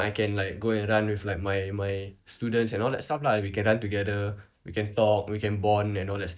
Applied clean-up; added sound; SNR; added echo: neural mask model DeepFilterNet 3.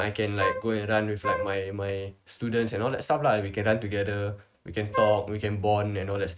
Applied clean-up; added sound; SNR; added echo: neural mask model RNNoise.